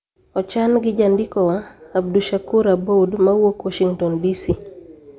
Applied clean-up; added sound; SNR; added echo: none; none; none; none.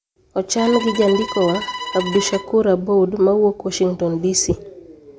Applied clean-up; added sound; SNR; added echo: none; Bowed string instrument; 11 dB; none.